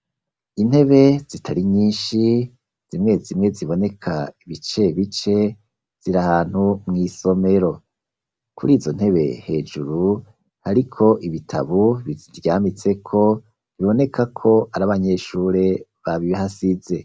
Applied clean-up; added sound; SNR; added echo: none; none; none; none.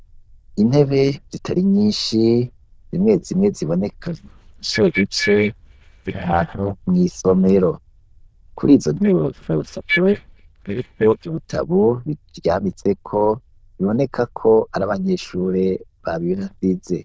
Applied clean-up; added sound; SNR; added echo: neural diffusion model UNIVERSE++.